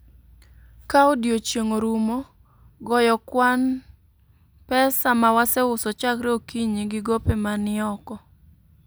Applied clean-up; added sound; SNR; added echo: none; none; none; none.